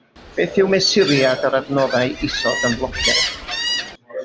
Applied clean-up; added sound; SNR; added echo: none; Gull, seagull; 5 dB; none.